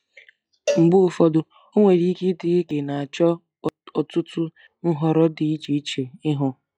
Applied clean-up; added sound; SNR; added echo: classical method log-MMSE.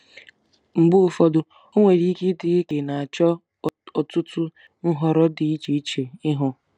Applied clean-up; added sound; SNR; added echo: none; none; none; none.